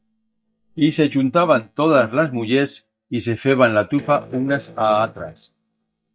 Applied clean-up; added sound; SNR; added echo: neural mask model DeepFilterNet 3.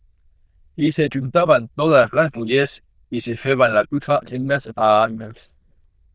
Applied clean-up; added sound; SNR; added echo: neural diffusion model UNIVERSE++.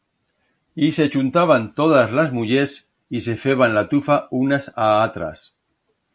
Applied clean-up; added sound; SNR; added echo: none; none; none; none.